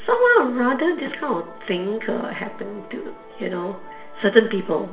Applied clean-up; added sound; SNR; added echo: none; Musical instrument; 20 dB; reverberation time 0.5 s.